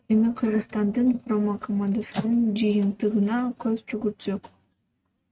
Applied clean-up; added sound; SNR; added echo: neural mask model RNNoise.